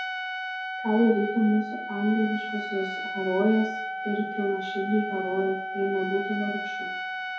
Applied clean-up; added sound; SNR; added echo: none; Trumpet; 5 dB; reverberation time 2.3 s.